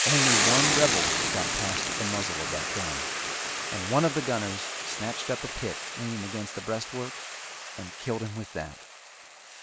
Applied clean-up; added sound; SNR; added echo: none; Boiling / Hiss; -3 dB; none.